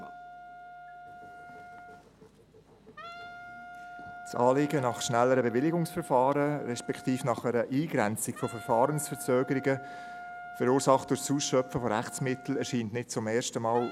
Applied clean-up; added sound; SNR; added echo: none; Wind instrument, woodwind instrument; 16 dB; none.